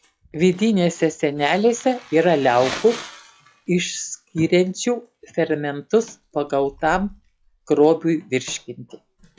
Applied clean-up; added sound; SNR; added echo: classical method log-MMSE.